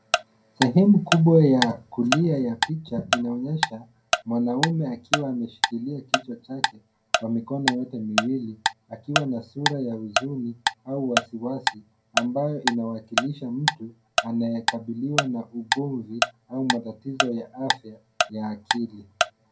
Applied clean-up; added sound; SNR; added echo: none; Tick-tock; 3 dB; reverberation time 0.2 s.